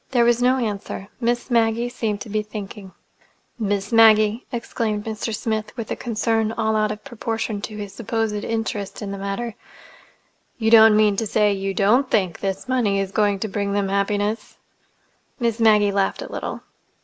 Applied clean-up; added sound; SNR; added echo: none; none; none; none.